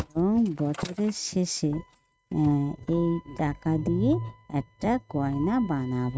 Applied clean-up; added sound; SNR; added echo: neural mask model RNNoise.